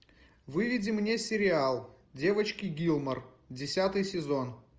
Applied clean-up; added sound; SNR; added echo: none; none; none; none.